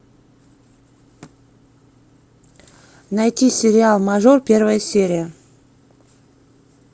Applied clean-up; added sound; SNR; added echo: none; none; none; none.